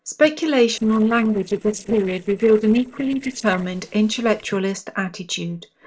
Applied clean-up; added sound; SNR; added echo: neural separator model SepFormer DNS4.